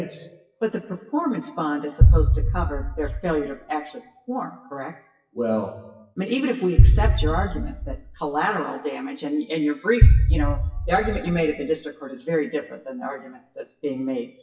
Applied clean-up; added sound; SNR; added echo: classical method WPE with log-MMSE.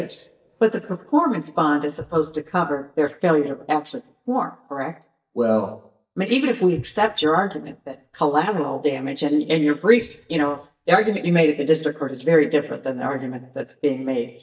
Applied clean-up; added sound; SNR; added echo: neural mask model DeepFilterNet 3.